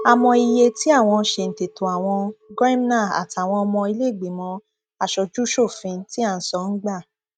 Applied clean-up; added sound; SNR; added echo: neural mask model RNNoise.